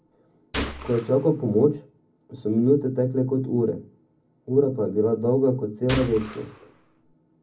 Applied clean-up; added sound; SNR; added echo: none; Gunshot, gunfire; 10 dB; reverberation time 0.4 s.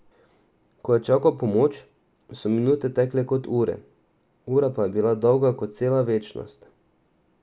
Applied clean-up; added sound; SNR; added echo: none; none; none; none.